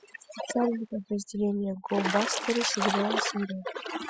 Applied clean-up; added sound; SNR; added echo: classical method spectral subtraction.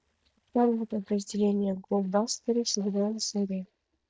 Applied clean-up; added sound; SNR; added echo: neural mask model DeepFilterNet 3.